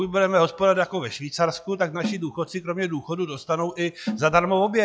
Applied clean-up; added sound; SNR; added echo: classical method log-MMSE.